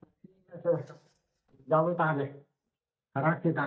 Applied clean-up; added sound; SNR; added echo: neural mask model DeepFilterNet 3.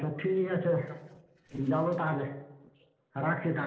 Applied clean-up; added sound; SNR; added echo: neural separator model SepFormer DNS4.